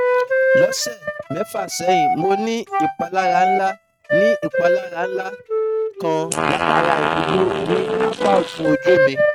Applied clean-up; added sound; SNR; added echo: neural mask model RNNoise.